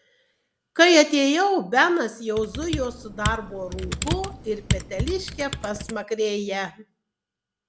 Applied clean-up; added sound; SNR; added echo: none; Computer keyboard; 6 dB; none.